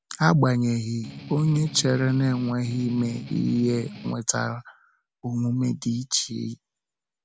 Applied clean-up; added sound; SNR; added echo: none; Strum; 13 dB; none.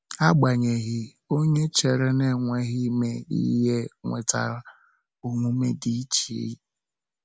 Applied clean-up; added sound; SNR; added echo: none; none; none; none.